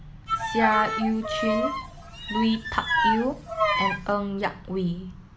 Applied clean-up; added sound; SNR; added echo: none; Bowed string instrument; -1 dB; none.